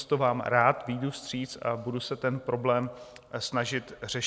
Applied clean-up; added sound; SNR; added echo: none; none; none; none.